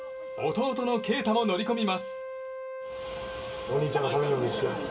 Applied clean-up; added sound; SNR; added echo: none; Wind instrument, woodwind instrument; 8 dB; reverberation time 0.2 s.